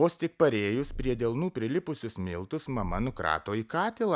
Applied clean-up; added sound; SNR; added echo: none; Purr; 12 dB; none.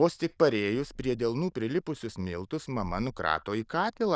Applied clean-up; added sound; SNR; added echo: neural diffusion model UNIVERSE++.